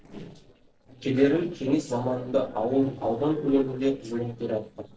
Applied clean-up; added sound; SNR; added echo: neural separator model SepFormer DNS4.